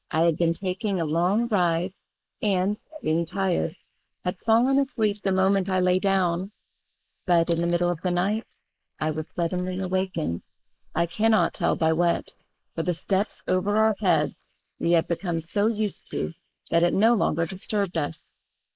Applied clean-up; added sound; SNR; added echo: neural mask model Resemble Enhance denoiser.